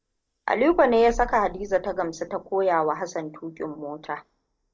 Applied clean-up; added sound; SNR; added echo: neural mask model DeepFilterNet 3.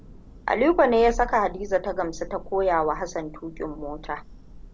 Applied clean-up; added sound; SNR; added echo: none; Thunder / Rain; 14 dB; none.